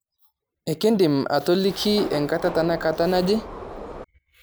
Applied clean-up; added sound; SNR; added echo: none; Subway, metro, underground; 12 dB; none.